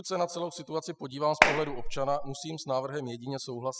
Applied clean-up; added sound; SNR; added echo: classical method spectral subtraction.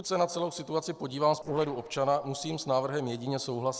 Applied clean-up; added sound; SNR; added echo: neural separator model SepFormer DNS4.